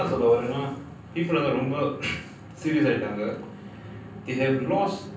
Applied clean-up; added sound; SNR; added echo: none; none; none; reverberation time 0.6 s.